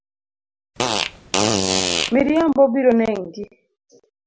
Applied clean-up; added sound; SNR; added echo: none; Fart; 0 dB; none.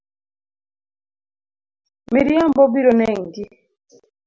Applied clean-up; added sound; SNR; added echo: none; none; none; none.